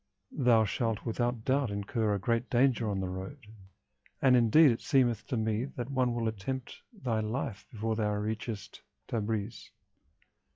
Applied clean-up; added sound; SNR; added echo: classical method log-MMSE.